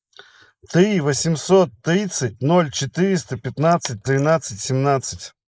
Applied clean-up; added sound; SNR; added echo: neural mask model Resemble Enhance denoiser.